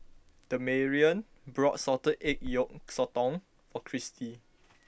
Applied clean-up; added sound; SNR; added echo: none; Crackle; 17 dB; none.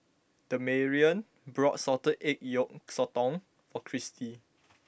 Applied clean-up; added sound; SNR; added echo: none; none; none; none.